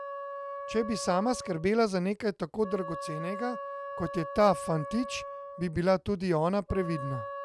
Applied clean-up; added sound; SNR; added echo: none; Wind instrument, woodwind instrument; 10 dB; none.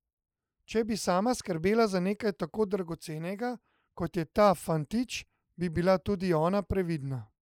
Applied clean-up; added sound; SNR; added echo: neural mask model Resemble Enhance denoiser.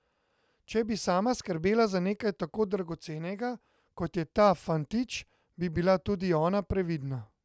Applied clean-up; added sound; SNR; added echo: none; none; none; none.